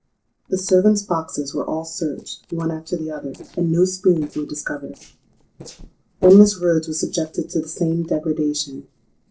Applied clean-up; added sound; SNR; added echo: neural separator model SepFormer DNS4.